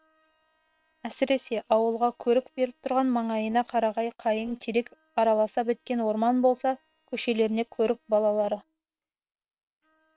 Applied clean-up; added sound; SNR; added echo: neural separator model SepFormer WHAM!.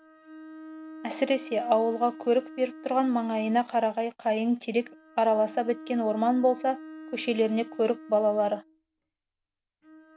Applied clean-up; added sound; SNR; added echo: none; Bowed string instrument; 17 dB; none.